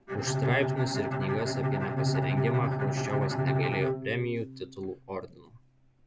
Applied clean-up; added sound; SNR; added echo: none; Bowed string instrument; -3 dB; none.